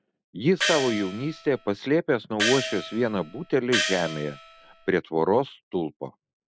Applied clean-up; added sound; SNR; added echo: none; Gong; 5 dB; none.